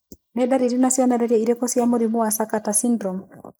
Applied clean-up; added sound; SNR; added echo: neural mask model Resemble Enhance denoiser.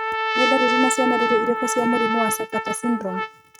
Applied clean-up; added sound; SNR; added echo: neural mask model RNNoise.